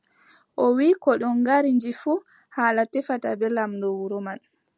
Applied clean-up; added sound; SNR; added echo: none; none; none; none.